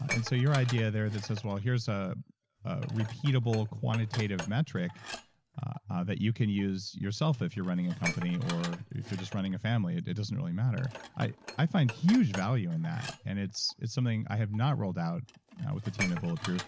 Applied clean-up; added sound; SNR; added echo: none; Dishes, pots, and pans; 14 dB; none.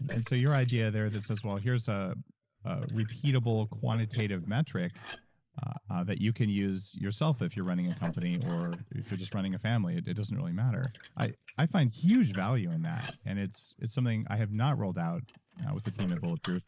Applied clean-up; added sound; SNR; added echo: neural mask model Resemble Enhance denoiser.